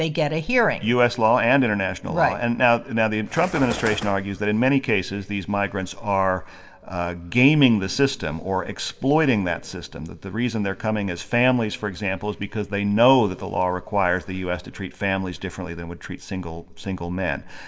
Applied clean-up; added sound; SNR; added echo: none; Bird; 9 dB; reverberation time 0.4 s.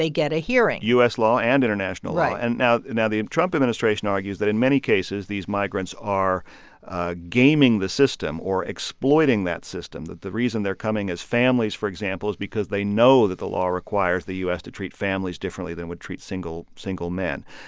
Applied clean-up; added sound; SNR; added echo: none; none; none; none.